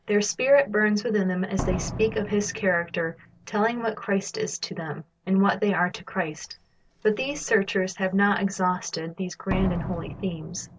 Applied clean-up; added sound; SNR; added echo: none; Slam; 12 dB; none.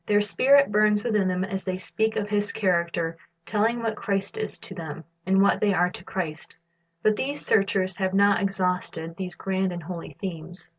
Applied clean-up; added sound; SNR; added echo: none; none; none; none.